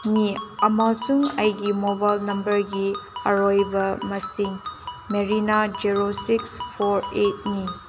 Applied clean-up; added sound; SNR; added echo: none; Ringtone; 13 dB; none.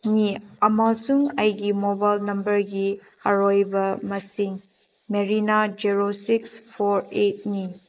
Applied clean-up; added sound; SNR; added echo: neural mask model Resemble Enhance denoiser.